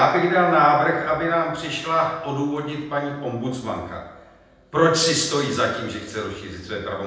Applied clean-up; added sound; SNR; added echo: none; none; none; reverberation time 0.8 s.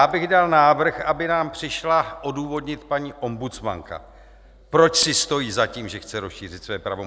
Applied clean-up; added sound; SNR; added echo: none; none; none; none.